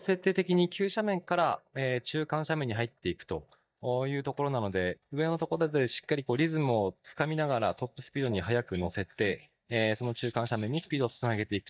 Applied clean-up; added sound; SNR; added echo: neural mask model DeepFilterNet 3.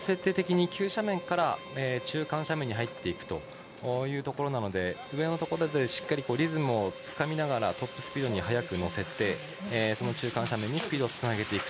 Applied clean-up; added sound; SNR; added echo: none; Harmonica; 15 dB; none.